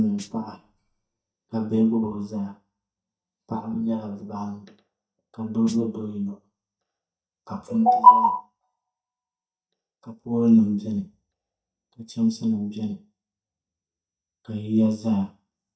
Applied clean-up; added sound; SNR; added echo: neural mask model DeepFilterNet 3.